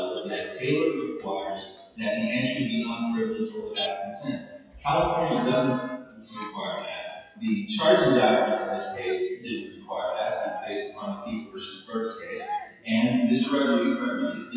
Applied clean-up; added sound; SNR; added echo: classical method WPE with log-MMSE.